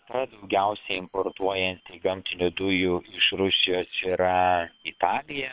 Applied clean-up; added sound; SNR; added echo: neural separator model SepFormer WHAM!.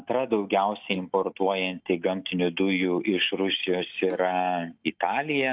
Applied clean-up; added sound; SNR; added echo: neural mask model DeepFilterNet 3.